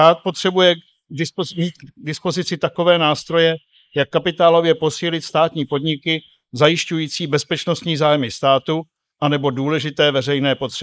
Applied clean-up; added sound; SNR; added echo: neural mask model Resemble Enhance denoiser.